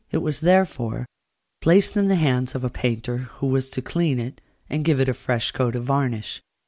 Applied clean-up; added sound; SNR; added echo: none; none; none; none.